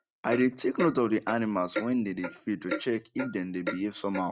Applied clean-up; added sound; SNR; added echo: neural mask model RNNoise.